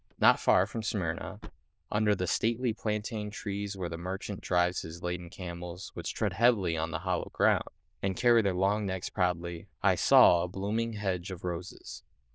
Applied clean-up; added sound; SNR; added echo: neural diffusion model UNIVERSE++.